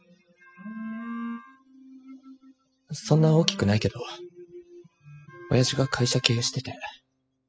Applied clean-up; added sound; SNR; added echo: classical method spectral subtraction.